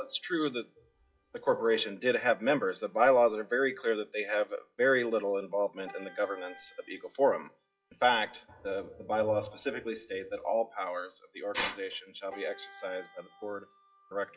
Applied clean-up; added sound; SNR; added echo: classical method WPE with log-MMSE.